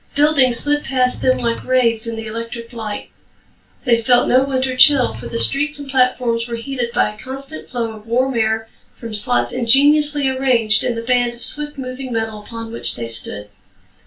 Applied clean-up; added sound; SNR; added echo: none; Wood / Tools; 13 dB; reverberation time 0.2 s.